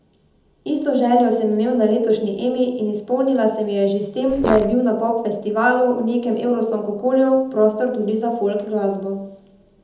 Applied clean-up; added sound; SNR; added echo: none; Fart; 4 dB; reverberation time 0.8 s.